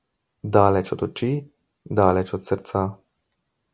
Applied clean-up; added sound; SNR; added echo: none; none; none; none.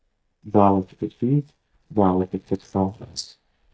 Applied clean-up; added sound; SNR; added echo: neural mask model DeepFilterNet 3.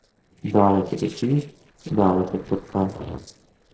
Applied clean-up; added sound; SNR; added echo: neural separator model SepFormer DNS4.